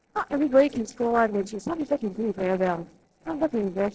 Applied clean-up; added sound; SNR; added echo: neural separator model SepFormer DNS4.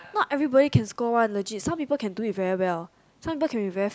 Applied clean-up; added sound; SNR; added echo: none; none; none; none.